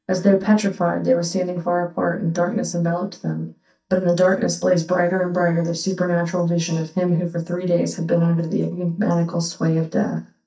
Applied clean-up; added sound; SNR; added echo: neural mask model DeepFilterNet 3.